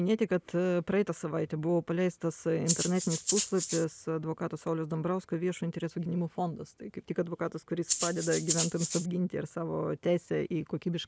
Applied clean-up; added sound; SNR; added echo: none; Rattle (instrument); 2 dB; none.